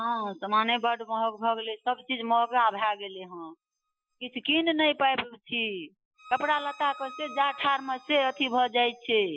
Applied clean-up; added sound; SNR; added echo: classical method Wiener filter.